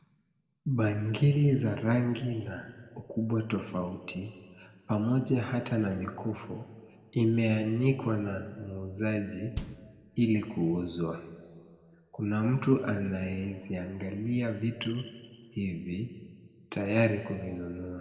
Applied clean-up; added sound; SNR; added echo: none; Bass drum; 16 dB; reverberation time 1.6 s.